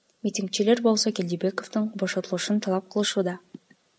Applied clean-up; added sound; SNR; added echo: none; none; none; none.